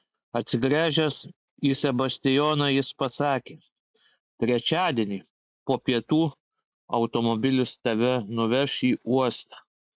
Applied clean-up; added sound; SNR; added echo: none; none; none; none.